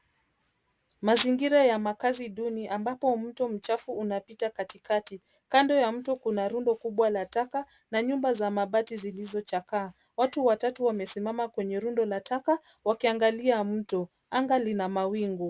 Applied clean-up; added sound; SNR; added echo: none; none; none; none.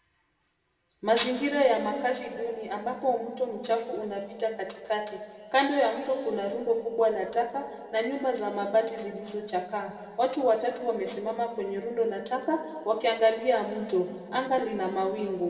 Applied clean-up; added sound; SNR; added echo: none; none; none; reverberation time 2.0 s.